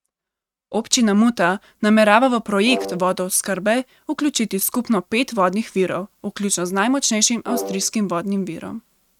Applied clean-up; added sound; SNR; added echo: neural mask model RNNoise.